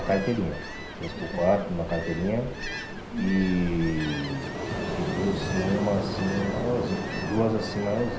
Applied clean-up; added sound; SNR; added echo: none; Ocean; 4 dB; reverberation time 0.5 s.